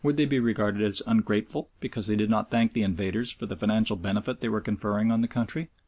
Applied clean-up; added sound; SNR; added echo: none; none; none; none.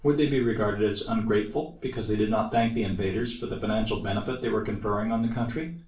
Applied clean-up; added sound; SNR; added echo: none; none; none; reverberation time 0.3 s.